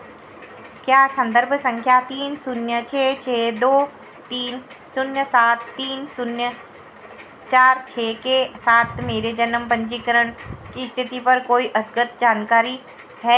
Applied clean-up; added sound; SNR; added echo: none; none; none; none.